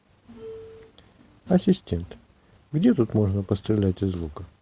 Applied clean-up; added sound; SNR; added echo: none; none; none; none.